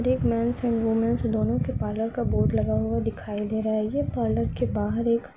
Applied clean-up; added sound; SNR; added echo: none; none; none; none.